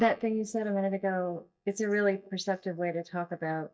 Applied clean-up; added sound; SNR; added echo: neural mask model DeepFilterNet 3.